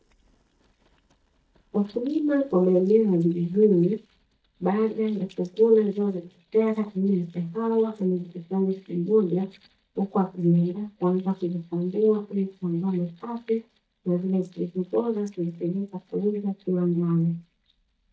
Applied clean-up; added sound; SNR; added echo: neural mask model DeepFilterNet 3.